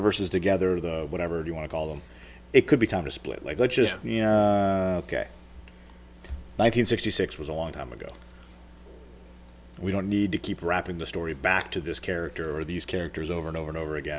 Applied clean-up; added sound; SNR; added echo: none; none; none; none.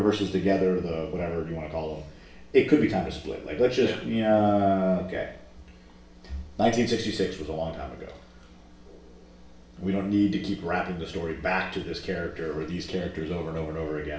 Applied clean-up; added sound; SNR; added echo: none; none; none; reverberation time 0.6 s.